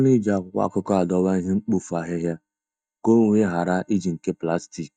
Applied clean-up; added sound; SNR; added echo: neural mask model DeepFilterNet 3.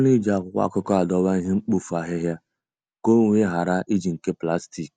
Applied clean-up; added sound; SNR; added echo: none; none; none; none.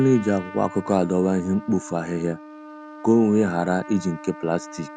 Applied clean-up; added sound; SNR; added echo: none; Trumpet; 17 dB; none.